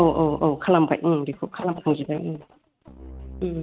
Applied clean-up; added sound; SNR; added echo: neural mask model RNNoise.